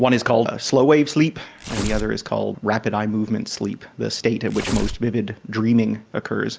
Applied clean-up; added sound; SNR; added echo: none; Tearing; 8 dB; none.